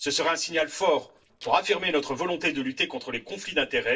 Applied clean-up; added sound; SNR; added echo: neural separator model SepFormer DNS4.